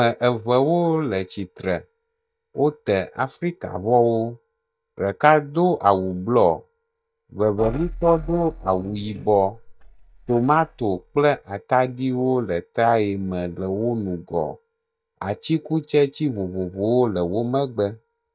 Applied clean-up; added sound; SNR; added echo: neural mask model DeepFilterNet 3.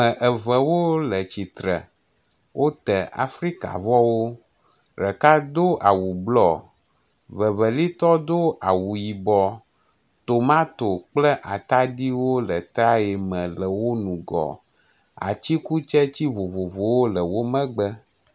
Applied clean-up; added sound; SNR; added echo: none; none; none; none.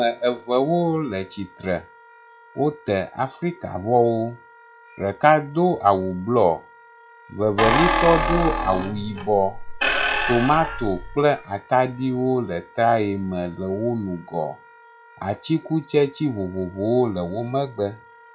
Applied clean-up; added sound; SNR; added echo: classical method log-MMSE.